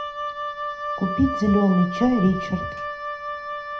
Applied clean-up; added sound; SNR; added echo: none; Wind instrument, woodwind instrument; 6 dB; reverberation time 0.5 s.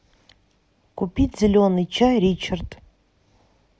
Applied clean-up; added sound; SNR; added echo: none; none; none; none.